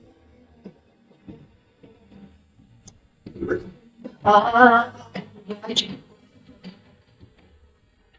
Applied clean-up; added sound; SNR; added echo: neural mask model DeepFilterNet 3.